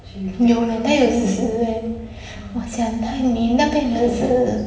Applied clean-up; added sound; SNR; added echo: none; none; none; reverberation time 1.0 s.